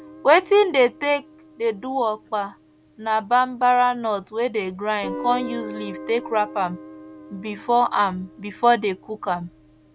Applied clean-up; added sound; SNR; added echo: none; Guitar; 17 dB; none.